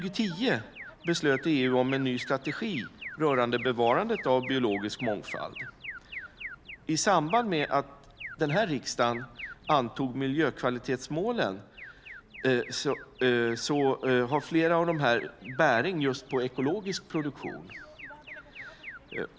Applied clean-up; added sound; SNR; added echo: none; Alarm; 16 dB; none.